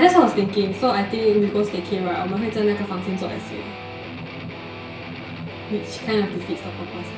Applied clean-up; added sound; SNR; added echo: none; Guitar; 11 dB; reverberation time 0.2 s.